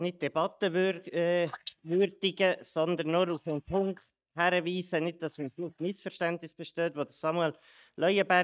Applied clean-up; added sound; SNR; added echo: neural mask model DeepFilterNet 3.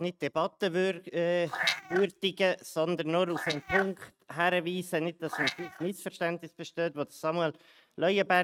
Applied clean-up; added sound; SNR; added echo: neural mask model RNNoise.